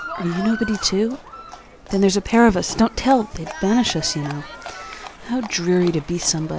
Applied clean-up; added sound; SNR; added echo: none; Livestock, farm animals, working animals; 15 dB; none.